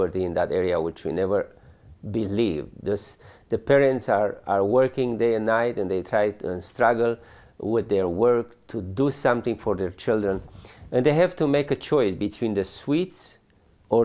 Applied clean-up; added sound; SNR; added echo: none; none; none; none.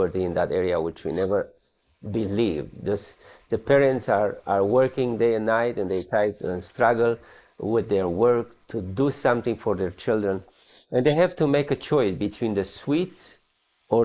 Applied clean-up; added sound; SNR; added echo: neural mask model Resemble Enhance denoiser.